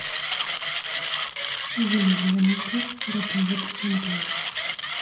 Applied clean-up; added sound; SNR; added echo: none; Mechanisms; 2 dB; reverberation time 0.9 s.